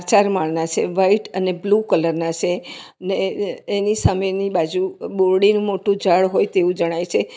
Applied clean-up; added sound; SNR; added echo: none; none; none; none.